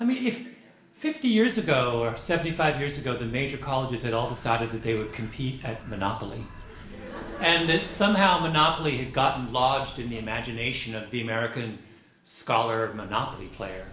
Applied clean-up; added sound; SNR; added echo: none; Bird; 19 dB; reverberation time 0.7 s.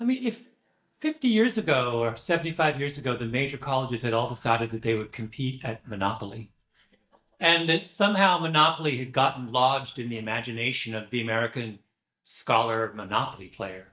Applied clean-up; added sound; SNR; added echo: neural mask model DeepFilterNet 3.